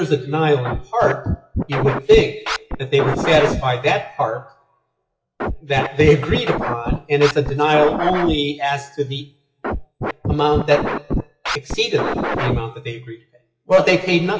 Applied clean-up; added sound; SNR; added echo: classical method WPE with log-MMSE.